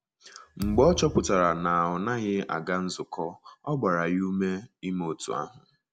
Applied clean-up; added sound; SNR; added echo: none; Thump, thud; 13 dB; none.